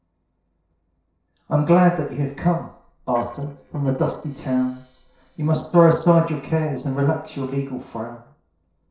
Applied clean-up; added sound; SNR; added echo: neural separator model SepFormer DNS4.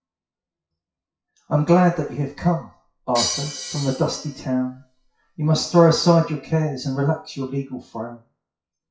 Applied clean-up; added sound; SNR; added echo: classical method WPE with log-MMSE.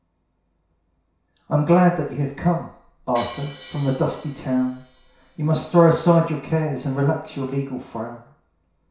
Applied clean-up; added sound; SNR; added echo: none; Crash cymbal; 11 dB; reverberation time 0.6 s.